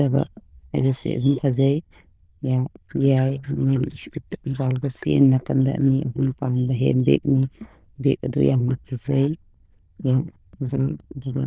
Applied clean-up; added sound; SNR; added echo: neural diffusion model UNIVERSE++.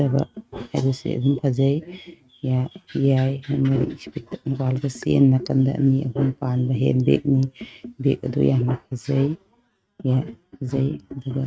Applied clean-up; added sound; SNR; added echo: neural mask model RNNoise.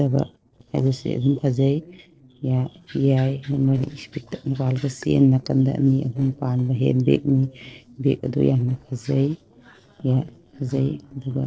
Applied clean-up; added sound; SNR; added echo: neural separator model SepFormer DNS4.